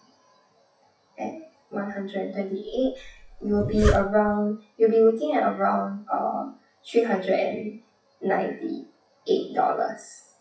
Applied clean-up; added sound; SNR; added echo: classical method WPE with log-MMSE.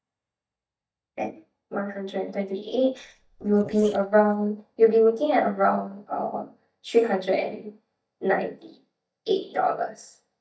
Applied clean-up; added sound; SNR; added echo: neural mask model DeepFilterNet 3.